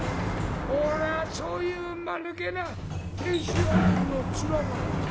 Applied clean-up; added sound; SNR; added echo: none; Sliding door; -3 dB; none.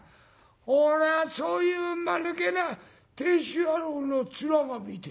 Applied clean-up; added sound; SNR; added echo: none; none; none; none.